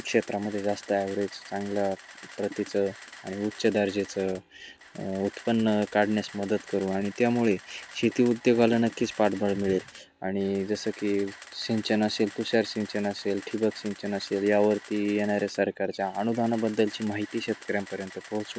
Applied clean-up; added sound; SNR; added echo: none; Camera; 19 dB; none.